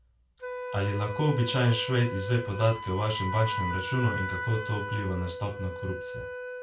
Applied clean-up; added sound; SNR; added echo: none; Wind instrument, woodwind instrument; 7 dB; reverberation time 0.3 s.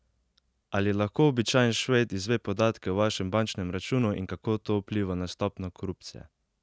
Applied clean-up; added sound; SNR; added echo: none; none; none; none.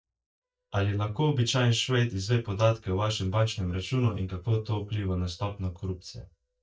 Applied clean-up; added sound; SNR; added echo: neural mask model DeepFilterNet 3.